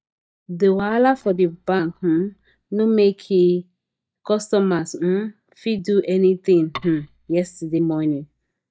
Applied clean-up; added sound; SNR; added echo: neural mask model DeepFilterNet 3.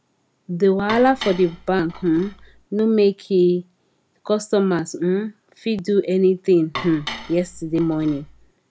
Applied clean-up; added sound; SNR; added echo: none; Dishes, pots, and pans; 14 dB; none.